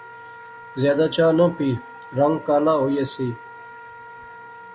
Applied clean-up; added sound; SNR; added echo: none; Wind instrument, woodwind instrument; 18 dB; none.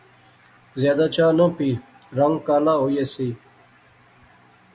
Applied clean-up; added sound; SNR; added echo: none; none; none; none.